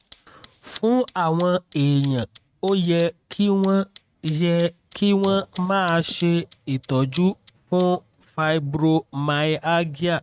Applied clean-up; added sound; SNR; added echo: neural mask model RNNoise.